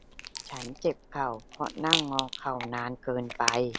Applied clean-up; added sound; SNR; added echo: none; Rattle; 3 dB; none.